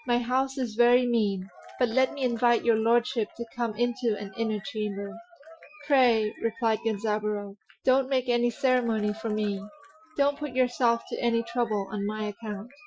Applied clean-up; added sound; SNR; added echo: classical method Wiener filter.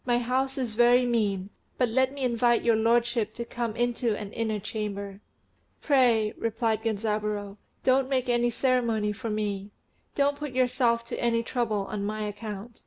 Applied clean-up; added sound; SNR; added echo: none; none; none; none.